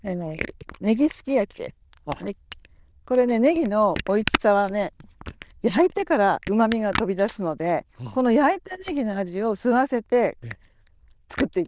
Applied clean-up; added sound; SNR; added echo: neural diffusion model UNIVERSE++.